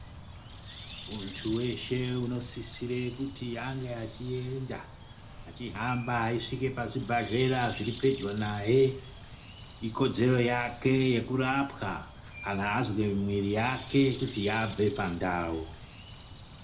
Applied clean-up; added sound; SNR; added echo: none; Bird; 15 dB; reverberation time 0.3 s.